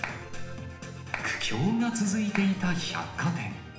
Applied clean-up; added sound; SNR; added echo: none; Clapping; 9 dB; reverberation time 0.8 s.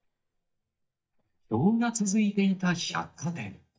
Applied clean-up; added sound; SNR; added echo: neural mask model DeepFilterNet 3.